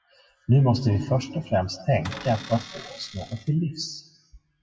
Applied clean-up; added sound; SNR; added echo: classical method WPE with log-MMSE.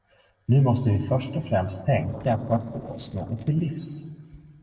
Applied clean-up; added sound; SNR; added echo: neural separator model SepFormer DNS4.